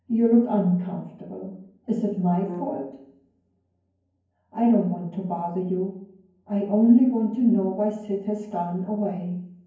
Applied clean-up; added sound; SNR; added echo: none; Brass instrument; 17 dB; reverberation time 0.9 s.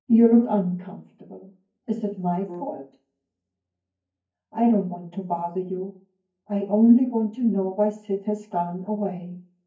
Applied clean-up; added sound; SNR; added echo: neural mask model DeepFilterNet 3.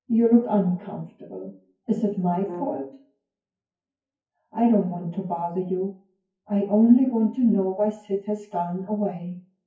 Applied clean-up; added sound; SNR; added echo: classical method WPE with log-MMSE.